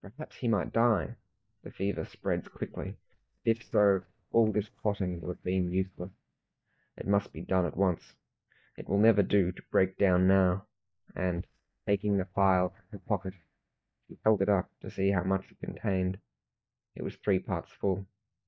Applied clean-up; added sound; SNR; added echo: neural mask model DeepFilterNet 3.